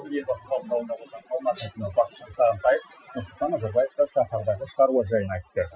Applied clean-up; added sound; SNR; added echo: classical method Wiener filter.